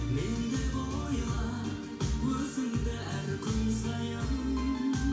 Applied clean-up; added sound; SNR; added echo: none; none; none; reverberation time 0.7 s.